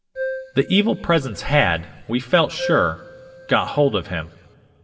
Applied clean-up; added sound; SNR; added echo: none; Keyboard (musical); 12 dB; reverberation time 0.7 s.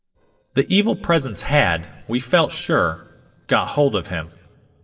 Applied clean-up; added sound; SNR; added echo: neural separator model SepFormer DNS4.